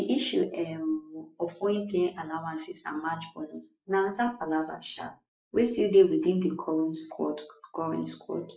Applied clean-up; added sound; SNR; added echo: neural mask model Resemble Enhance denoiser.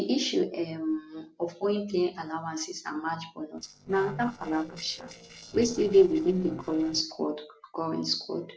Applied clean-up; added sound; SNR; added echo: neural separator model SepFormer DNS4.